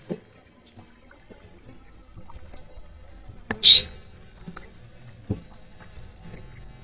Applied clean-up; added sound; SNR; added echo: neural mask model DeepFilterNet 3.